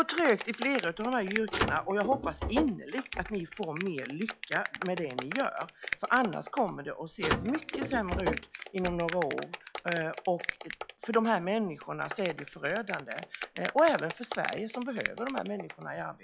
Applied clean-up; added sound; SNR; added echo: classical method log-MMSE.